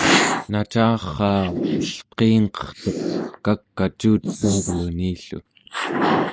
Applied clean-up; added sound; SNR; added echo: neural mask model Resemble Enhance denoiser.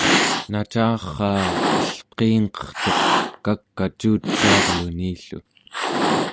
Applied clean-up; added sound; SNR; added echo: none; Cat; -1 dB; none.